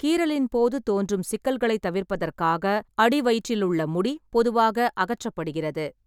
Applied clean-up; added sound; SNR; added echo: none; none; none; none.